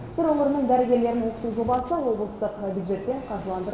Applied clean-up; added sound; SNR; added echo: none; Gunshot, gunfire; 19 dB; reverberation time 0.9 s.